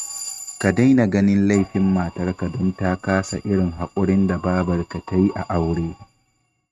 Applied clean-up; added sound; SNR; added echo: neural mask model RNNoise.